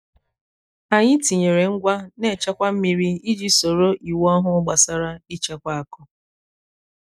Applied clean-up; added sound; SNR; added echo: neural mask model DeepFilterNet 3.